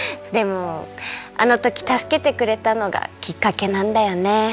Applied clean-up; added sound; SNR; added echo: none; none; none; none.